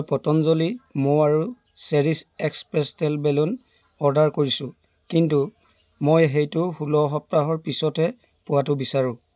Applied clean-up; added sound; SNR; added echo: none; none; none; none.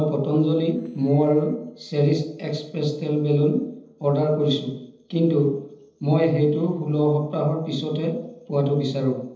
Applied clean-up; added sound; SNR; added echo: neural separator model SepFormer DNS4.